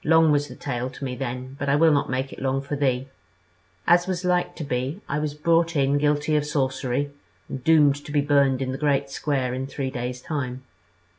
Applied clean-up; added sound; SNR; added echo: none; none; none; none.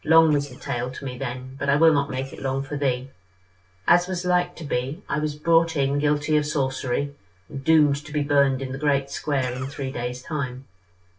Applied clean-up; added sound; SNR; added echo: neural separator model SepFormer DNS4.